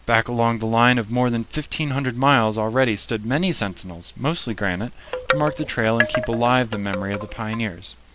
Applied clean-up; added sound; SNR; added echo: none; Wind chime; 5 dB; none.